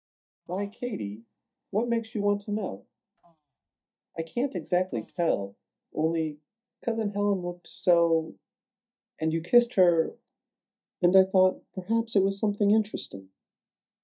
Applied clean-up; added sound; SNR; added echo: neural mask model DeepFilterNet 3.